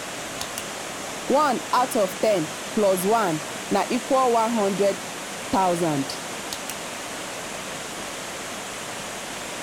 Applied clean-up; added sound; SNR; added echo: none; Water; 7 dB; none.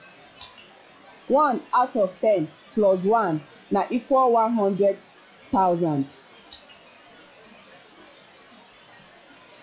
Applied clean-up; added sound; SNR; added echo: classical method log-MMSE.